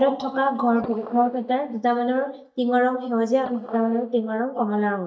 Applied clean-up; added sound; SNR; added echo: neural mask model DeepFilterNet 3.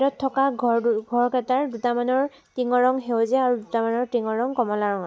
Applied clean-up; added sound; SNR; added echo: none; none; none; none.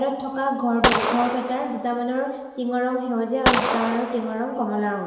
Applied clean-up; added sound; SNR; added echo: none; Gunshot, gunfire; 1 dB; reverberation time 1.1 s.